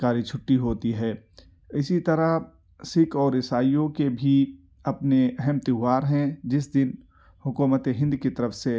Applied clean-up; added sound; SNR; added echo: none; none; none; none.